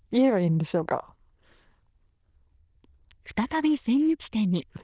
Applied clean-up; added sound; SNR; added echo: neural diffusion model UNIVERSE++.